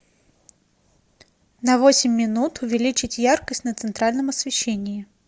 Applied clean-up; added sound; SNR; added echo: none; none; none; none.